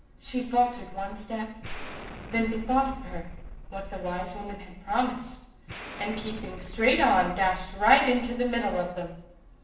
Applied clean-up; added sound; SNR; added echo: none; Explosion; 13 dB; reverberation time 0.7 s.